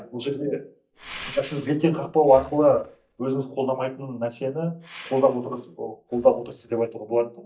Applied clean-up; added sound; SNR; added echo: neural mask model DeepFilterNet 3.